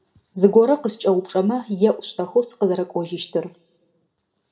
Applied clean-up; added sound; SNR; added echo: none; none; none; reverberation time 0.5 s.